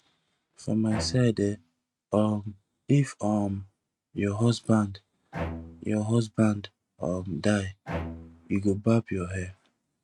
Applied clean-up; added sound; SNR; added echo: neural mask model RNNoise.